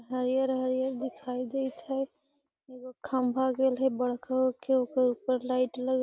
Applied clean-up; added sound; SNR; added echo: none; none; none; none.